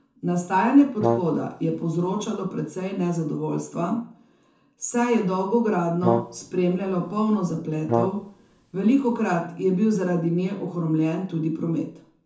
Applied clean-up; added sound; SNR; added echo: none; Brass instrument; 5 dB; reverberation time 0.6 s.